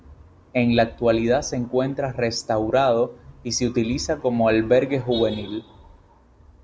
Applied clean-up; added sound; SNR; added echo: none; none; none; none.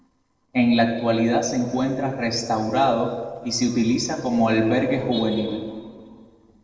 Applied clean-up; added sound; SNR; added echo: neural separator model SepFormer DNS4.